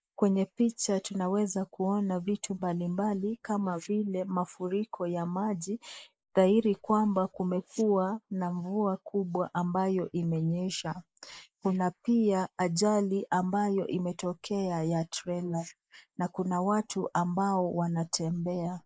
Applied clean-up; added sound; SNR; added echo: neural mask model Resemble Enhance denoiser.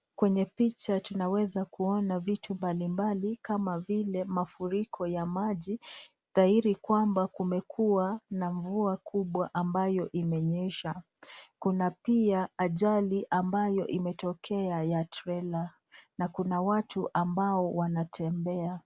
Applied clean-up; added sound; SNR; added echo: none; none; none; none.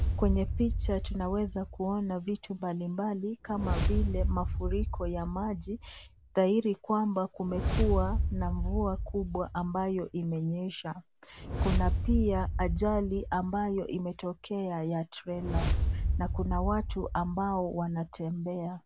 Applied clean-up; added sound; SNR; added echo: none; Whoosh, swoosh, swish; 1 dB; none.